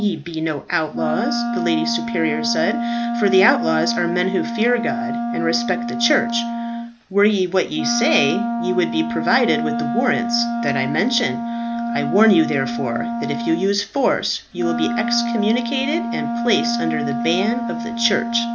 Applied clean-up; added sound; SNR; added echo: none; Wind instrument, woodwind instrument; 3 dB; none.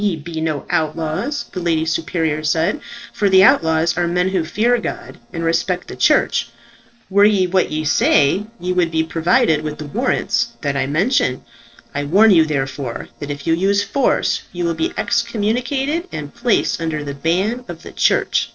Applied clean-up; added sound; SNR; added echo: neural separator model SepFormer DNS4.